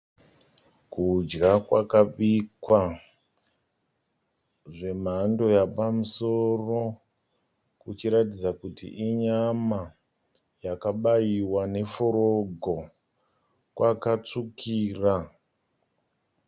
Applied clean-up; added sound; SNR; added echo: none; none; none; none.